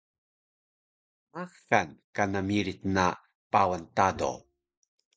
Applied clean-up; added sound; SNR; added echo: neural mask model DeepFilterNet 3.